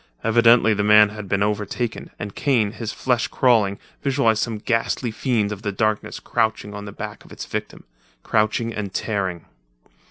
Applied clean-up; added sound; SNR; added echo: none; none; none; none.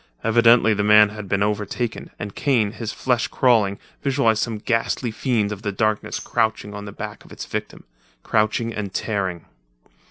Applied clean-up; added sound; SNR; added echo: none; Tambourine; 18 dB; none.